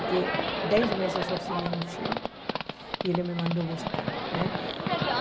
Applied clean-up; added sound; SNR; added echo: none; Livestock, farm animals, working animals; -1 dB; none.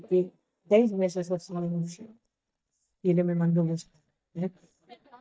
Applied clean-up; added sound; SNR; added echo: neural mask model DeepFilterNet 3.